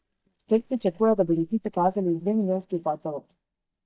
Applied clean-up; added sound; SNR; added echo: neural mask model DeepFilterNet 3.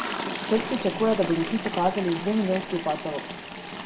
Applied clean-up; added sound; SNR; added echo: none; Toilet flush; 6 dB; reverberation time 0.8 s.